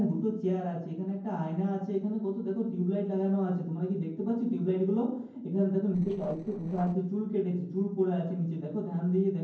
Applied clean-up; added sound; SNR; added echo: neural separator model SepFormer DNS4.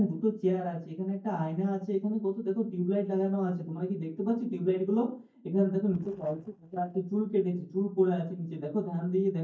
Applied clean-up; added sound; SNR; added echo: neural mask model DeepFilterNet 3.